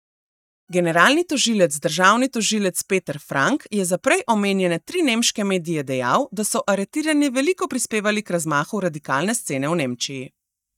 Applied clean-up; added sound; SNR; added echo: neural mask model DeepFilterNet 3.